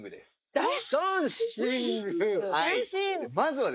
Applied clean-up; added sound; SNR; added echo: neural mask model Resemble Enhance denoiser.